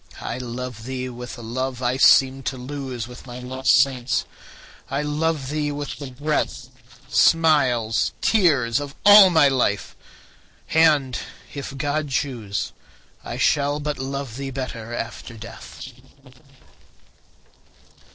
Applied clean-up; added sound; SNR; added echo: neural separator model SepFormer DNS4.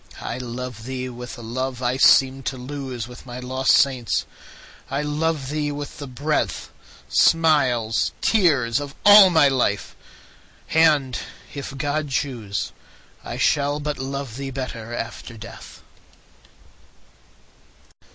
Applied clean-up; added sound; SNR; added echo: none; none; none; none.